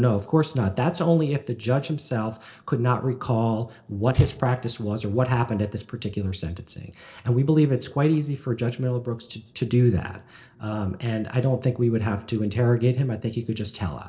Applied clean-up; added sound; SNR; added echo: neural separator model SepFormer DNS4.